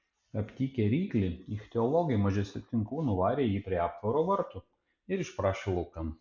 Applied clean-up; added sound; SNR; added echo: none; none; none; none.